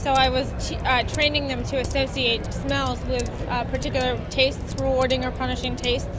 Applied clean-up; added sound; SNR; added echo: none; Typing + Chatter / Subway, metro, underground; 16 dB; none.